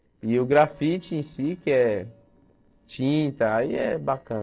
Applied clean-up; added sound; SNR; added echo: neural separator model SepFormer DNS4.